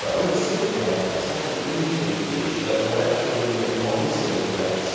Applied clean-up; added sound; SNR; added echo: none; Water; 8 dB; reverberation time 2.2 s.